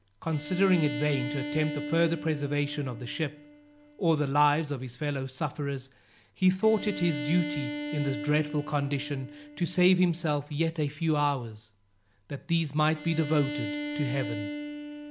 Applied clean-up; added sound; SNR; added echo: none; Bowed string instrument; 9 dB; none.